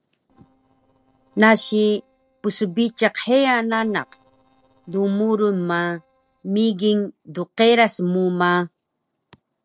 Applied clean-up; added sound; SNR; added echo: neural separator model SepFormer DNS4.